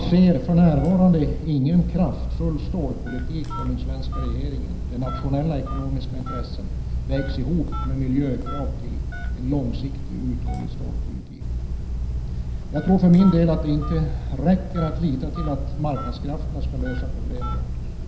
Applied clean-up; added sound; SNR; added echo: none; Telephone; 3 dB; reverberation time 0.9 s.